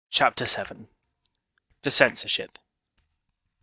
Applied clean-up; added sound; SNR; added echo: neural mask model DeepFilterNet 3.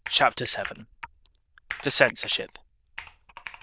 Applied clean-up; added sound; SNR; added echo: neural diffusion model UNIVERSE++.